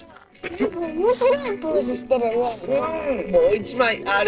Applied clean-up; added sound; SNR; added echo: neural separator model SepFormer DNS4.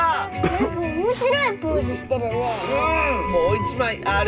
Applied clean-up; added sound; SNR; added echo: none; Respiratory sounds; 11 dB; reverberation time 0.2 s.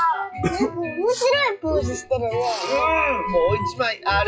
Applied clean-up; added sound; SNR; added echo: classical method WPE with log-MMSE.